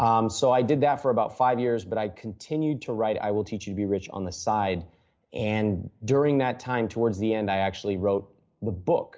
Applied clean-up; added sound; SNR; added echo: none; none; none; none.